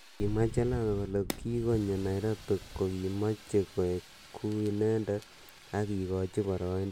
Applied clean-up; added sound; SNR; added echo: none; Fire; 19 dB; none.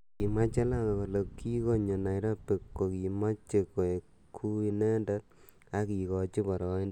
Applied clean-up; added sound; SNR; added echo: none; none; none; none.